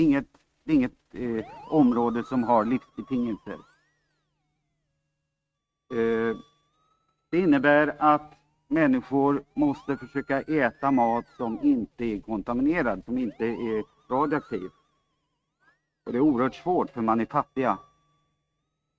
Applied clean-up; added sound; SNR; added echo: neural mask model RNNoise.